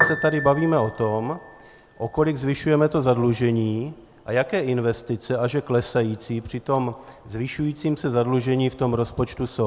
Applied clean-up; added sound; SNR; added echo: none; Piano; 12 dB; none.